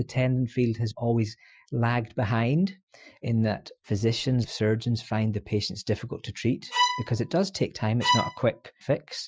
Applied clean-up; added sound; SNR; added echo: classical method Wiener filter.